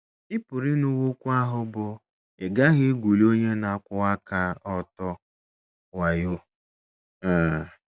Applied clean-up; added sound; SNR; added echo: none; none; none; none.